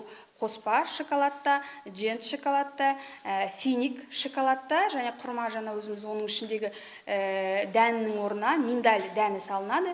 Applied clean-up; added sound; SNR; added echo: none; none; none; none.